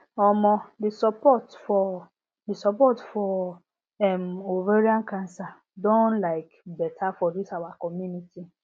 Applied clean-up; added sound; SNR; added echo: none; none; none; none.